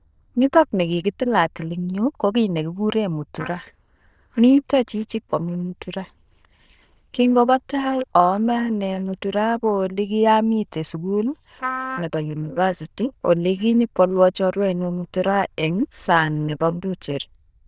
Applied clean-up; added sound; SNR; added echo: neural diffusion model UNIVERSE++.